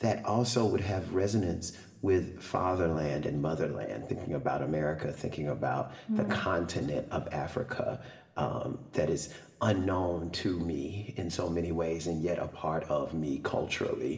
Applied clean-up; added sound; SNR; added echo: none; none; none; reverberation time 1.1 s.